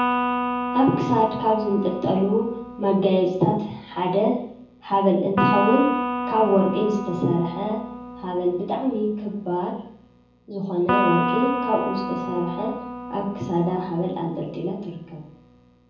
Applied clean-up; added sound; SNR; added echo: none; Electric guitar; 5 dB; reverberation time 0.7 s.